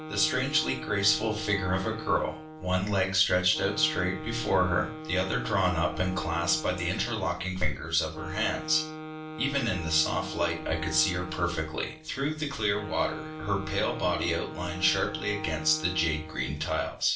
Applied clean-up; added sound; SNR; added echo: none; Wind instrument, woodwind instrument; 11 dB; reverberation time 0.3 s.